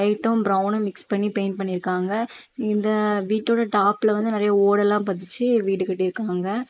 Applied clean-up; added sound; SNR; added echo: neural mask model Resemble Enhance denoiser.